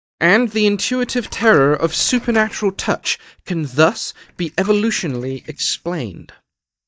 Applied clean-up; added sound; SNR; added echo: neural mask model DeepFilterNet 3.